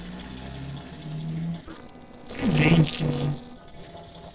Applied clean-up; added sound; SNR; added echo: neural separator model SepFormer DNS4.